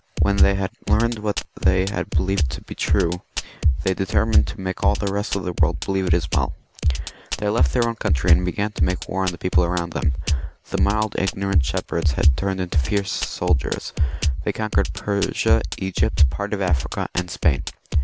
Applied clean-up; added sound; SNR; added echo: none; Drum kit; -3 dB; none.